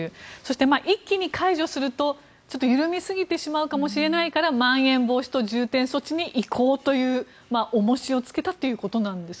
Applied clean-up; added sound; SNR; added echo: none; none; none; none.